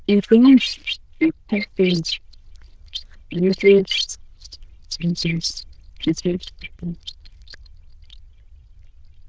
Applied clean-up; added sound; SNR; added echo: neural diffusion model UNIVERSE++.